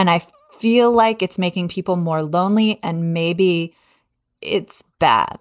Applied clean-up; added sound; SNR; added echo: none; none; none; none.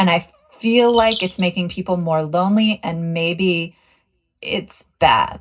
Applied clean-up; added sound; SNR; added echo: none; Bird vocalization, bird call, bird song; 11 dB; reverberation time 0.4 s.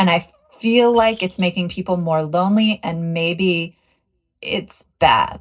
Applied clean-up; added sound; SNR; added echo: neural separator model SepFormer DNS4.